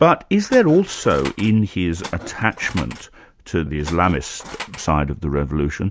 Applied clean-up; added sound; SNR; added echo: none; Tools; 16 dB; none.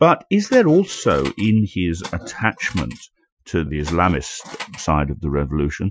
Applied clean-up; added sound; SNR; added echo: classical method Wiener filter.